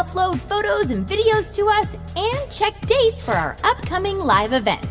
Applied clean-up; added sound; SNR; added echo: none; none; none; reverberation time 1.9 s.